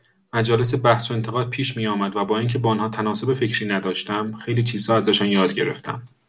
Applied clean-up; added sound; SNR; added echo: none; none; none; none.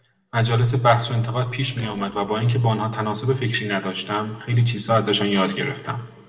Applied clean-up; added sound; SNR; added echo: neural separator model SepFormer DNS4.